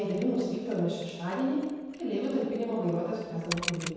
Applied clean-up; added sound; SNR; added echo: none; Mechanisms; 13 dB; reverberation time 1.2 s.